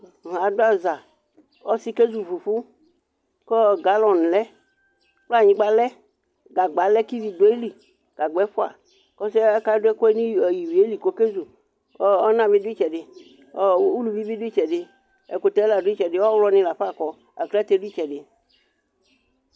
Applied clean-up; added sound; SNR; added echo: none; none; none; none.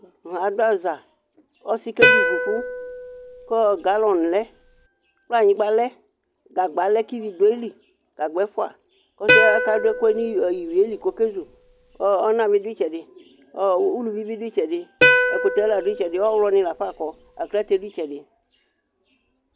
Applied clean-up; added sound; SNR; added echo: none; Plucked string instrument; 0 dB; none.